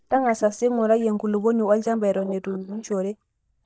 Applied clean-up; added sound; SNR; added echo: neural mask model DeepFilterNet 3.